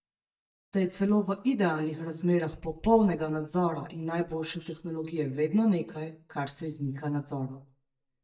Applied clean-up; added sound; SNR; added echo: neural mask model DeepFilterNet 3.